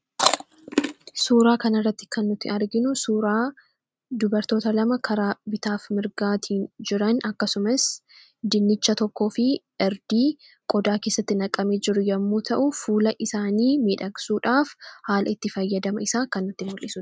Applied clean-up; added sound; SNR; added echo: neural mask model RNNoise.